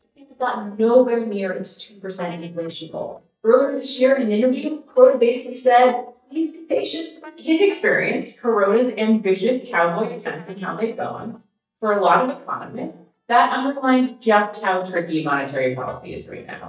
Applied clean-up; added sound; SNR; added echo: neural mask model DeepFilterNet 3.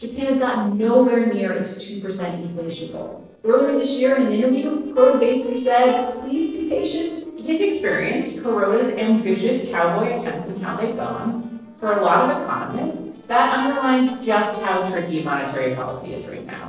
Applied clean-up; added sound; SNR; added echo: neural separator model SepFormer DNS4.